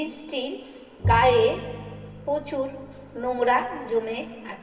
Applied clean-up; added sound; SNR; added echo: none; Bowed string instrument; 8 dB; reverberation time 1.8 s.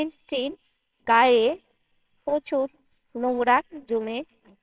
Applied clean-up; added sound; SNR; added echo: neural separator model SepFormer WHAMR!.